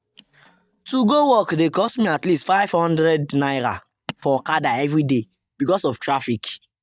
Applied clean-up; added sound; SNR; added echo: neural mask model DeepFilterNet 3.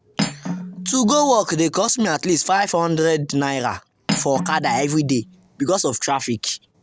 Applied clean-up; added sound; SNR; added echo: none; Cutlery, silverware; 11 dB; none.